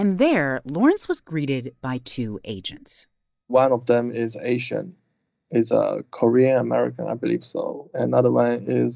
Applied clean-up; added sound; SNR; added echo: neural mask model DeepFilterNet 3.